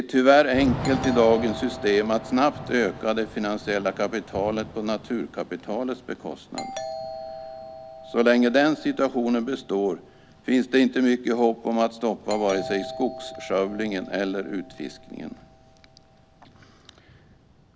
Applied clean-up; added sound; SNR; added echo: none; Doorbell + Thunder / Rain; 13 dB; none.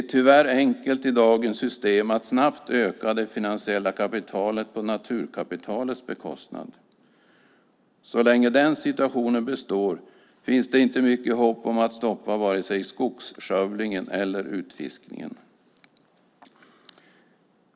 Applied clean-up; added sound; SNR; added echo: none; none; none; none.